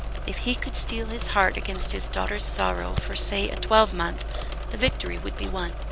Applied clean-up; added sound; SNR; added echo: none; Scissors + Engine / Mechanisms; 4 dB; none.